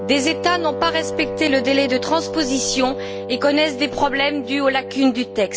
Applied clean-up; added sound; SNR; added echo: none; Wind instrument, woodwind instrument; 7 dB; none.